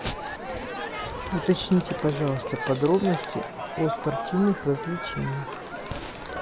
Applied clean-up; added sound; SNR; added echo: none; Crowd; 6 dB; none.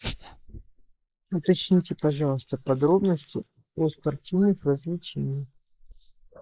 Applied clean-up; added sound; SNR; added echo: neural mask model Resemble Enhance denoiser.